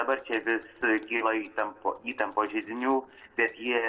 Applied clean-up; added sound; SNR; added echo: neural separator model SepFormer DNS4.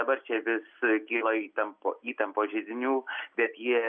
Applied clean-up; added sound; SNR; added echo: none; none; none; none.